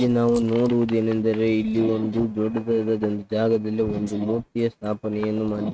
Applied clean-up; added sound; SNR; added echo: neural mask model RNNoise.